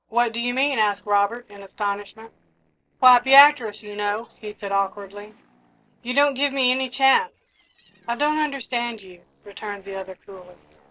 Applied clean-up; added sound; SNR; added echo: neural separator model SepFormer DNS4.